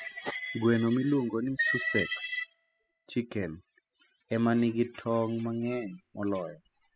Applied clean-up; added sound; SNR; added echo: classical method spectral subtraction.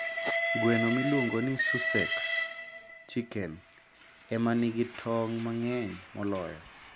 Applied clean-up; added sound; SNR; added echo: none; Train; 3 dB; none.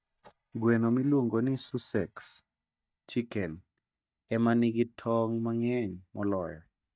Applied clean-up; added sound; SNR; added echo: neural mask model DeepFilterNet 3.